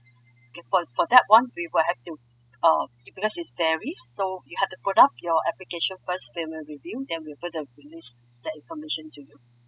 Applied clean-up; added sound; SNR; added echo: classical method spectral subtraction.